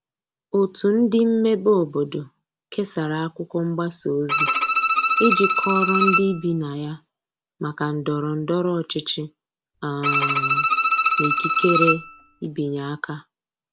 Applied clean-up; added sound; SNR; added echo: none; Bowed string instrument; -2 dB; none.